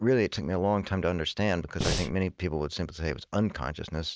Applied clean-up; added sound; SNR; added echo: none; Breathing; 1 dB; none.